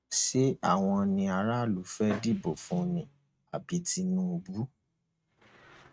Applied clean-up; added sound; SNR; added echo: neural mask model RNNoise.